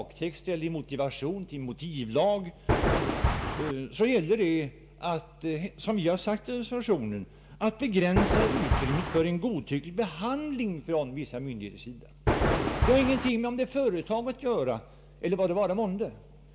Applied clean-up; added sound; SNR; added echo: none; Thunder; -3 dB; reverberation time 0.3 s.